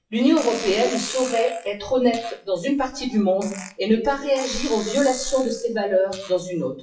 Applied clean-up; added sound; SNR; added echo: classical method WPE with log-MMSE.